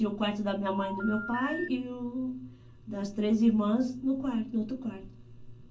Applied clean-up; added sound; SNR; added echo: none; Telephone; 9 dB; reverberation time 0.2 s.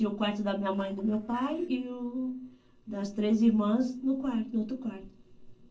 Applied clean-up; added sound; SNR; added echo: neural separator model SepFormer DNS4.